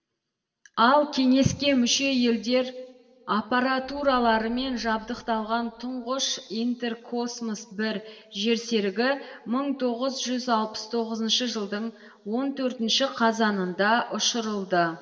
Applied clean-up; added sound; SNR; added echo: neural separator model SepFormer DNS4.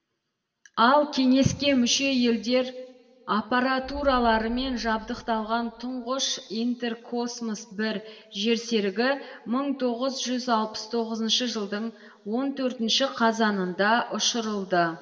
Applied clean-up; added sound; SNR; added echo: none; Boom; 18 dB; reverberation time 1.3 s.